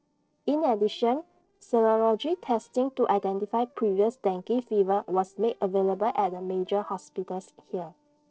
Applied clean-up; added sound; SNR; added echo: neural separator model SepFormer DNS4.